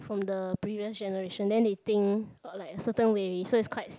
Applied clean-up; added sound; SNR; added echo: none; none; none; none.